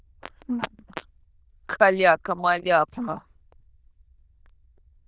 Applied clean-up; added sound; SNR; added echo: neural diffusion model UNIVERSE++.